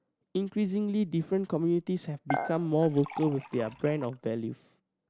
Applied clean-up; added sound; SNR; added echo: none; Dishes, pots, and pans / Chink, clink; 9 dB; none.